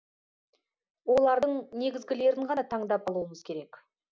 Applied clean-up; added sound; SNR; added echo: none; none; none; none.